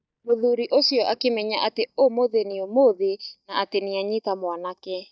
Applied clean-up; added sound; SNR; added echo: neural mask model DeepFilterNet 3.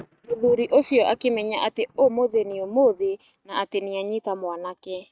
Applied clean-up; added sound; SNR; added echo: neural mask model RNNoise.